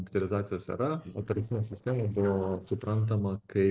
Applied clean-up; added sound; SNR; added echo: neural separator model SepFormer DNS4.